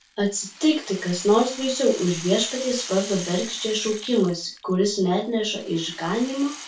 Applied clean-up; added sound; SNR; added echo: none; Rattle (instrument); 15 dB; reverberation time 0.3 s.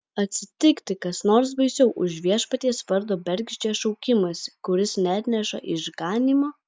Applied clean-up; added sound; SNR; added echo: none; none; none; none.